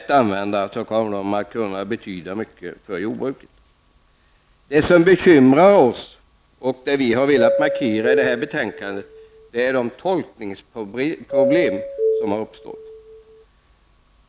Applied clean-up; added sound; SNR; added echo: none; Doorbell; 3 dB; none.